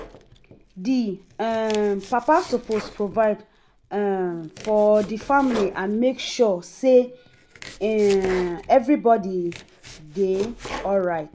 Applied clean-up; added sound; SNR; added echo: none; Domestic sounds, home sounds; 17 dB; none.